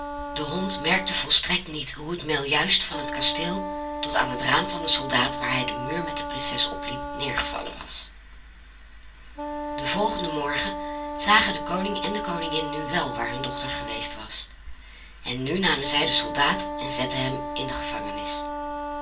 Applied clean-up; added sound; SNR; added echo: none; Wind instrument, woodwind instrument; 9 dB; reverberation time 0.3 s.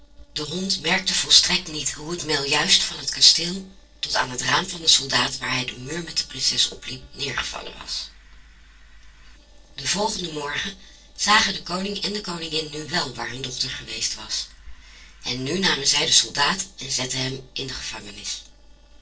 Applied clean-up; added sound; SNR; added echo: neural separator model SepFormer DNS4.